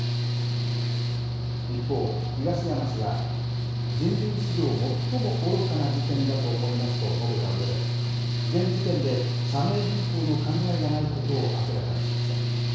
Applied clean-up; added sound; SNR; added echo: none; Mechanical fan / Engine; -4 dB; reverberation time 1.1 s.